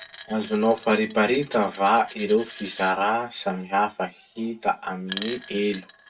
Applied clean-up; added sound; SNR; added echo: none; Coin (dropping); 14 dB; reverberation time 0.1 s.